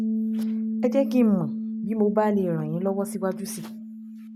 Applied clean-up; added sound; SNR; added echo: none; Piano; 4 dB; none.